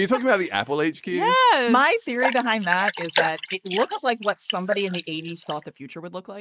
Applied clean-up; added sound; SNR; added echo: neural mask model Resemble Enhance denoiser.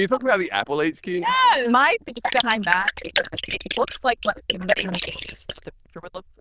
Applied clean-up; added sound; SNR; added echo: neural diffusion model UNIVERSE++.